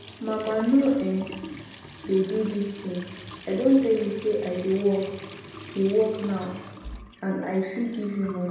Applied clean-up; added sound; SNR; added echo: none; Trickle, dribble / Sink (filling or washing) / Water tap, faucet; 15 dB; reverberation time 0.9 s.